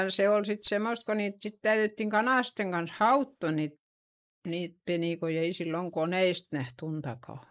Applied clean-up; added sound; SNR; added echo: neural mask model Resemble Enhance denoiser.